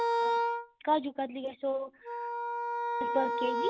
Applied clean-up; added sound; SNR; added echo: none; Wind instrument, woodwind instrument; -2 dB; none.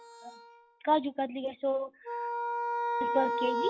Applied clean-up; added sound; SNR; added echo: classical method log-MMSE.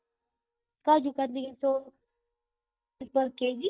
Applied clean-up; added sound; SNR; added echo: neural mask model DeepFilterNet 3.